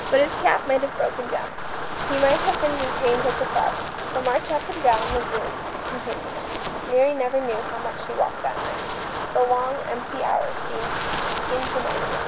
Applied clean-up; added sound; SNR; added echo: none; Wind; 4 dB; none.